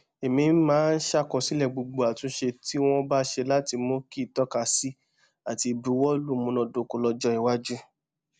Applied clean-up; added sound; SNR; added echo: none; none; none; none.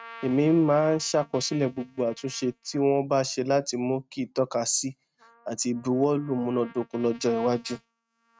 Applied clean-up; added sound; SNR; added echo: neural mask model RNNoise.